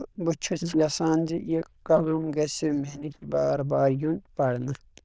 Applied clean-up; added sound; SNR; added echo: neural diffusion model UNIVERSE++.